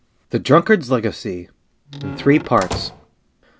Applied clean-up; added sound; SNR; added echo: none; Squeak / Slam / Wood; 11 dB; none.